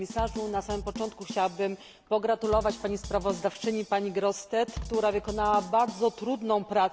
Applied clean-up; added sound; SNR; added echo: none; Drum kit; 13 dB; none.